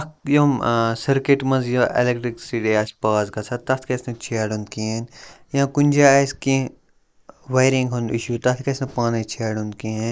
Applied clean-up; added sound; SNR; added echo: neural mask model Resemble Enhance denoiser.